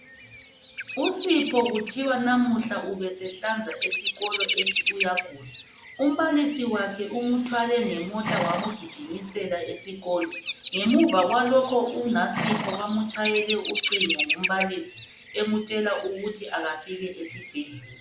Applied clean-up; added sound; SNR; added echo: none; Bird vocalization, bird call, bird song + Livestock, farm animals, working animals; 4 dB; none.